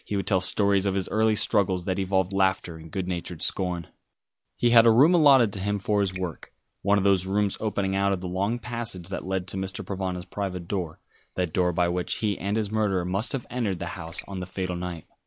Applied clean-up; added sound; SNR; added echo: none; Raindrop; 20 dB; none.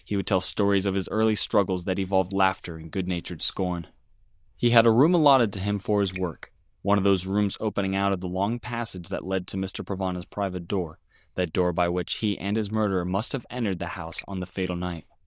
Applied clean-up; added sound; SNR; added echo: neural diffusion model UNIVERSE++.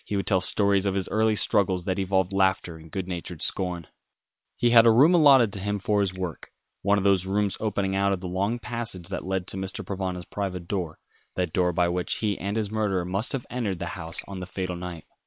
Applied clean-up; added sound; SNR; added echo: neural separator model SepFormer WHAM!.